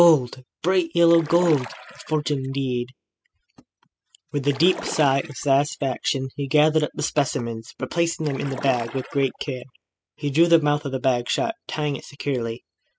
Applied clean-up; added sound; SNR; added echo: classical method spectral subtraction.